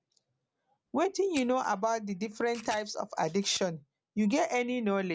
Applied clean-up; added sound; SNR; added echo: none; Camera; 20 dB; none.